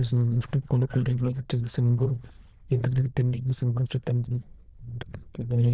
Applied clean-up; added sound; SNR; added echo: neural diffusion model UNIVERSE++.